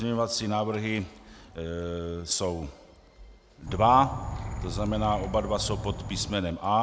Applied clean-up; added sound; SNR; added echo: none; Insect; 6 dB; none.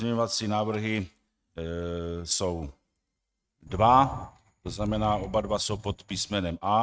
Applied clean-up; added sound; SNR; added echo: neural mask model RNNoise.